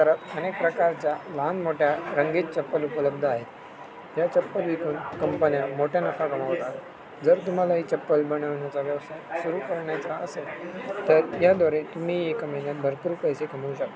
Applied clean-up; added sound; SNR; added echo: none; Gunshot, gunfire; 16 dB; none.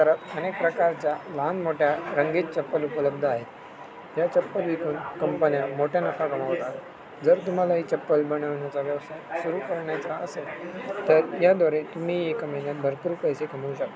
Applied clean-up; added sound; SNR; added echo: none; none; none; none.